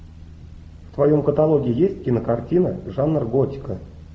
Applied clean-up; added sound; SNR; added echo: none; none; none; none.